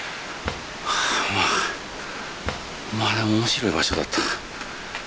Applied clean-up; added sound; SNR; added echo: none; Drawer open or close; 12 dB; none.